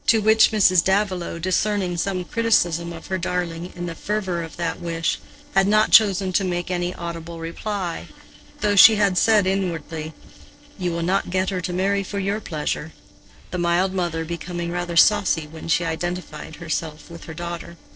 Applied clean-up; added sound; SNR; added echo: neural separator model SepFormer DNS4.